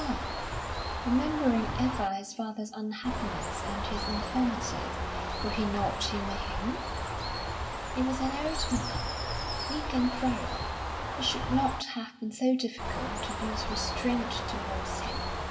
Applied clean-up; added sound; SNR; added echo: none; Bird; 1 dB; reverberation time 1.6 s.